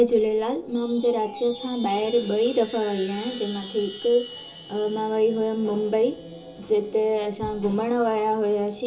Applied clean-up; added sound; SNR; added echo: none; Chime; 16 dB; reverberation time 0.2 s.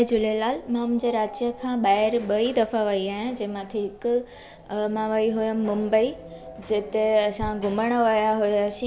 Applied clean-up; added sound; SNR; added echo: none; none; none; none.